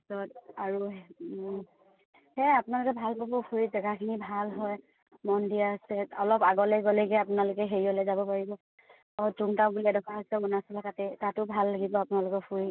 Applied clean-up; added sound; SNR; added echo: none; none; none; none.